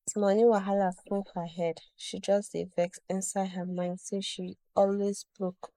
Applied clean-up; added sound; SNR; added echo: neural mask model Resemble Enhance denoiser.